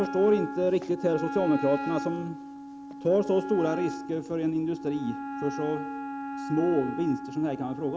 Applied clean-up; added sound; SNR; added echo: none; Wind instrument, woodwind instrument; 8 dB; none.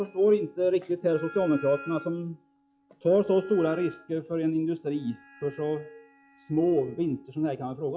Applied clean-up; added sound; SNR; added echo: classical method log-MMSE.